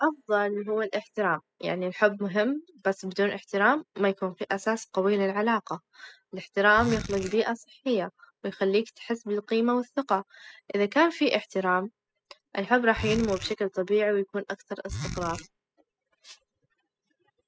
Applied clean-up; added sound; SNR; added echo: classical method spectral subtraction.